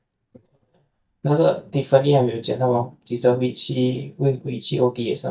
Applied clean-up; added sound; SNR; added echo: neural mask model DeepFilterNet 3.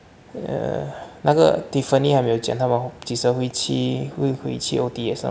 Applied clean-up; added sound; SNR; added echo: none; none; none; none.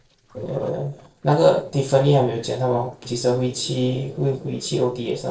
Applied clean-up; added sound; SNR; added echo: neural separator model SepFormer DNS4.